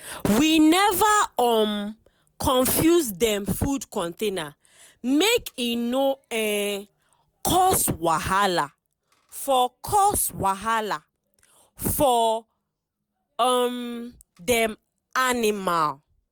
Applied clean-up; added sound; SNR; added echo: none; none; none; none.